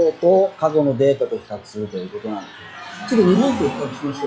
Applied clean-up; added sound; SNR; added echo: classical method log-MMSE.